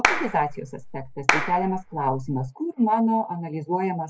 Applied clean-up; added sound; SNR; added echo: none; Clapping; 2 dB; none.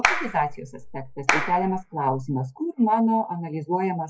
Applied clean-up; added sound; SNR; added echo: classical method log-MMSE.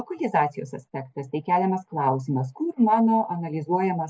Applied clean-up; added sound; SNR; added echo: none; none; none; none.